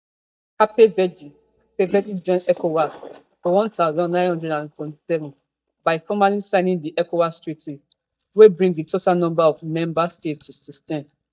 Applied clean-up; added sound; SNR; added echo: neural mask model DeepFilterNet 3.